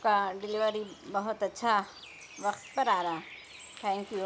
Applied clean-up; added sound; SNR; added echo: none; Bird; 19 dB; none.